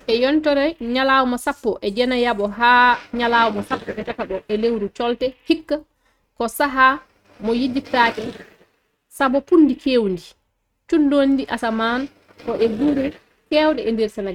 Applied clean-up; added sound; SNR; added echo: neural mask model RNNoise.